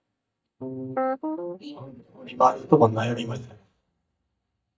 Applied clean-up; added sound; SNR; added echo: neural mask model DeepFilterNet 3.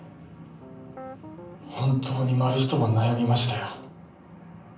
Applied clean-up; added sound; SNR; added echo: none; Piano; 17 dB; reverberation time 0.6 s.